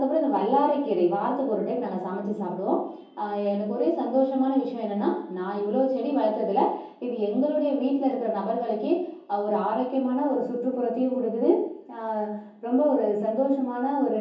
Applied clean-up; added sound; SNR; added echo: none; none; none; reverberation time 0.7 s.